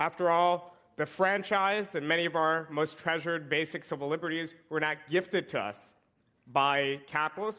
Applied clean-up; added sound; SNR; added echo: none; none; none; none.